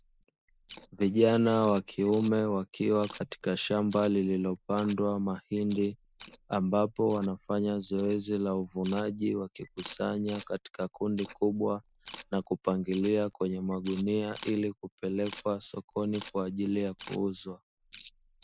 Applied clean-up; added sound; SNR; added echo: neural mask model Resemble Enhance denoiser.